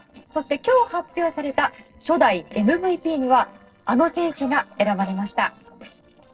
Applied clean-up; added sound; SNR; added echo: neural separator model SepFormer DNS4.